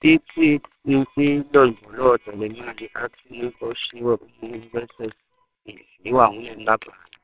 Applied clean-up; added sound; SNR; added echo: neural separator model SepFormer WHAMR!.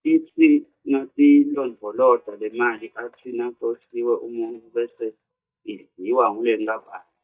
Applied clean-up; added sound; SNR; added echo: neural mask model DeepFilterNet 3.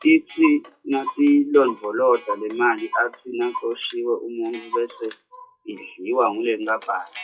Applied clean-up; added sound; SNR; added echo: classical method WPE with log-MMSE.